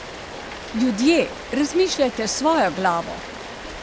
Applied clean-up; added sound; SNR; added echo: none; Rain; 12 dB; none.